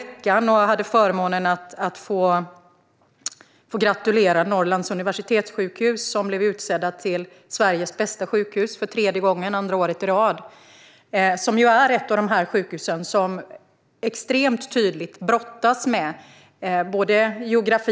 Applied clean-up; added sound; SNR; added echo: none; none; none; none.